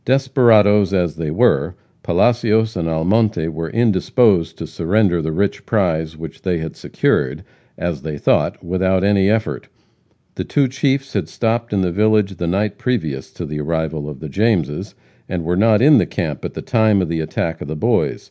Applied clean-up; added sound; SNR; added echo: none; none; none; none.